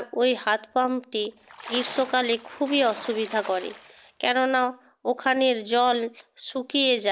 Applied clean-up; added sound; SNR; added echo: none; Splash, splatter; 16 dB; none.